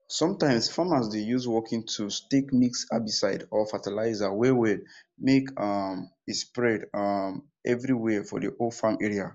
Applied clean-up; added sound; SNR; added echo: none; none; none; none.